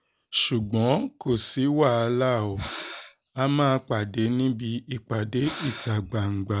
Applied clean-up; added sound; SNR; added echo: none; Breathing; 14 dB; none.